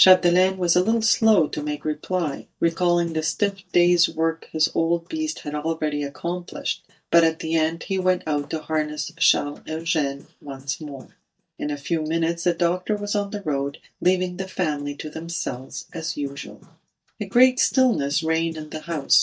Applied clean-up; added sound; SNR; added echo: neural mask model DeepFilterNet 3.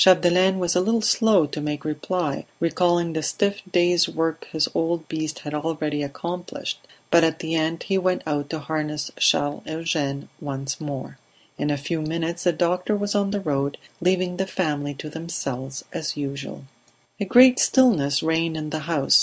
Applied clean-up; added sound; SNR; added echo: none; none; none; none.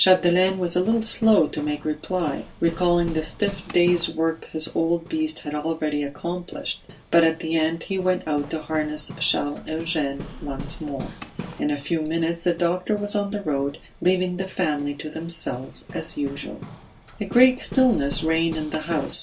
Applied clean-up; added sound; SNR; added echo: none; Hammer; 16 dB; reverberation time 0.2 s.